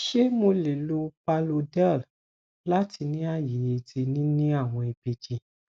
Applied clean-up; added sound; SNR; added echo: none; none; none; none.